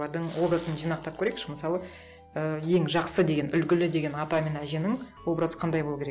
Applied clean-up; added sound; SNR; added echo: none; none; none; none.